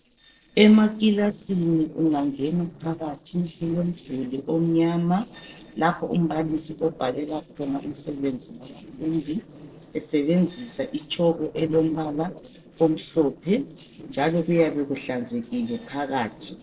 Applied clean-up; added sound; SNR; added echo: neural separator model SepFormer DNS4.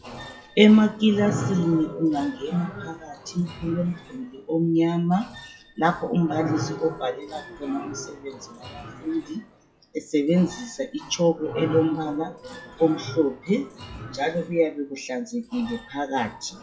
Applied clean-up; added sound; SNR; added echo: classical method WPE with log-MMSE.